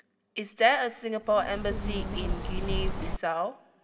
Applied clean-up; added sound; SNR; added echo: none; Bird; 1 dB; reverberation time 0.9 s.